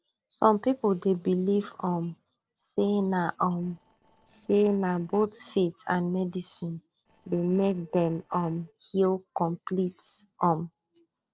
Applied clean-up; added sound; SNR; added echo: neural separator model SepFormer DNS4.